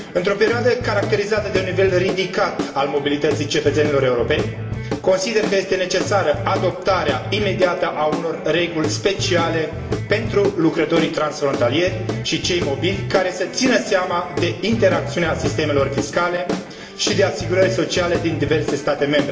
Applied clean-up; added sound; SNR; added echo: none; Guitar / Drum; 7 dB; reverberation time 1.6 s.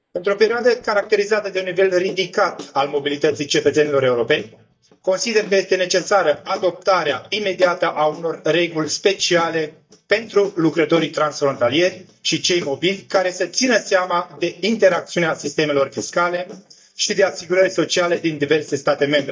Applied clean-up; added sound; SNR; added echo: neural mask model DeepFilterNet 3.